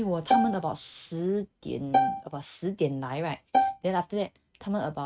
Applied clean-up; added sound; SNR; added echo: neural mask model RNNoise.